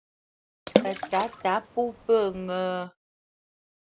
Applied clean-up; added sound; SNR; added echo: none; Water / Splash, splatter; 1 dB; none.